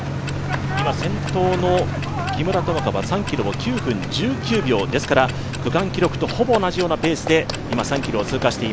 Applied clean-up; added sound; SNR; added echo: none; Tick-tock; 15 dB; none.